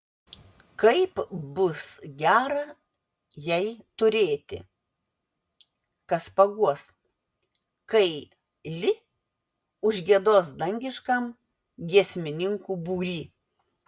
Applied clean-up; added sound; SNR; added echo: none; none; none; none.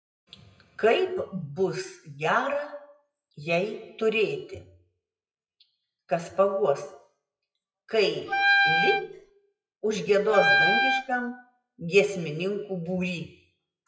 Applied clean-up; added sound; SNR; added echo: classical method WPE with log-MMSE.